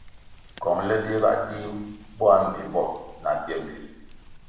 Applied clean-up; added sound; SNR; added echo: none; Rain; 19 dB; reverberation time 0.8 s.